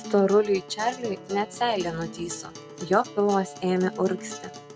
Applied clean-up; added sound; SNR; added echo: none; Acoustic guitar; 14 dB; none.